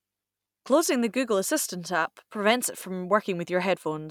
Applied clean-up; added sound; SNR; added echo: none; none; none; none.